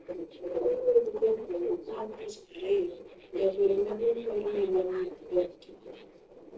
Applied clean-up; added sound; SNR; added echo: neural separator model SepFormer DNS4.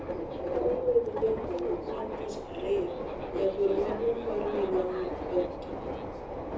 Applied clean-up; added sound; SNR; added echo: none; Subway, metro, underground; 4 dB; reverberation time 0.5 s.